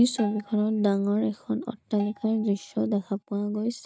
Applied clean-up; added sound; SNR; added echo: neural mask model DeepFilterNet 3.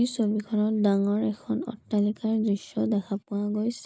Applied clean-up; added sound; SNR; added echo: neural mask model Resemble Enhance denoiser.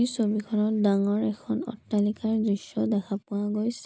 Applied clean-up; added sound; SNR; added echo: none; none; none; none.